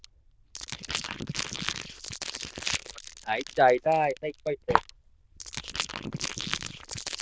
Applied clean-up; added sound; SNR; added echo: neural diffusion model UNIVERSE++.